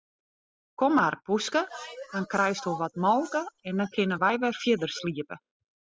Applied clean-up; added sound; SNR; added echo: classical method spectral subtraction.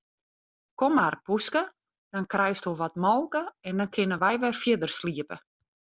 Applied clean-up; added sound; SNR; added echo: none; none; none; none.